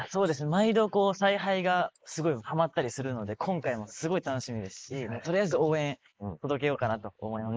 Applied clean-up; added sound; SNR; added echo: neural mask model Resemble Enhance denoiser.